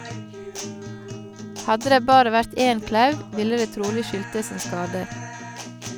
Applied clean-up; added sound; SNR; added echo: none; Guitar; 11 dB; none.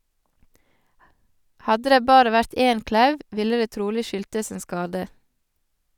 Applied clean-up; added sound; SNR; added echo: none; none; none; none.